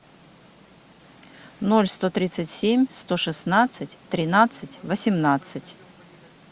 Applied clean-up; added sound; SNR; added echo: none; none; none; none.